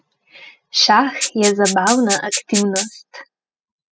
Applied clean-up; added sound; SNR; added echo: classical method spectral subtraction.